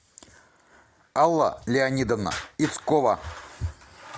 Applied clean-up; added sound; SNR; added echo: none; none; none; none.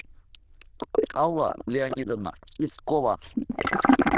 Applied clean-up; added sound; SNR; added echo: neural diffusion model UNIVERSE++.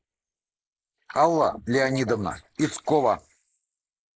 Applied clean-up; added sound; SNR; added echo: neural mask model Resemble Enhance denoiser.